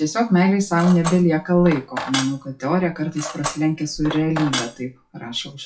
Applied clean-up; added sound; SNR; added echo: classical method WPE with log-MMSE.